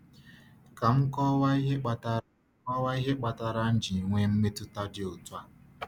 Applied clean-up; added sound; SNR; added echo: none; none; none; none.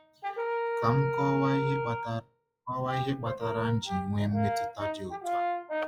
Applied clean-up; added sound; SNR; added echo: classical method log-MMSE.